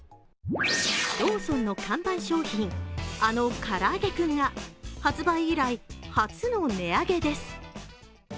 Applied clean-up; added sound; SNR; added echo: none; Acoustic guitar / Strum; 19 dB; none.